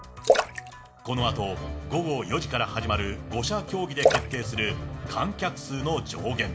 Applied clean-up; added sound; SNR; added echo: none; Splash, splatter; 0 dB; reverberation time 0.4 s.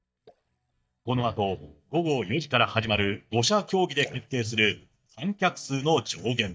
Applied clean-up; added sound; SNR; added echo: neural mask model DeepFilterNet 3.